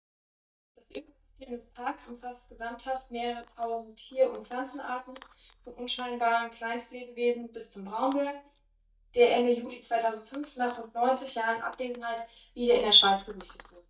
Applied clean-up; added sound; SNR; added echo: neural mask model DeepFilterNet 3.